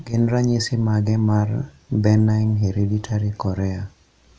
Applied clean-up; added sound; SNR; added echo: none; none; none; none.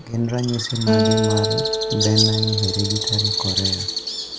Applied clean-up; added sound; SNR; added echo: none; Acoustic guitar + Bird; -1 dB; none.